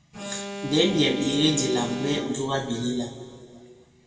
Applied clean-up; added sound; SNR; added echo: none; Alarm; 11 dB; reverberation time 2.2 s.